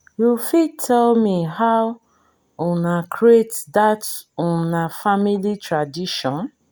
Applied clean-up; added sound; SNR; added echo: none; none; none; none.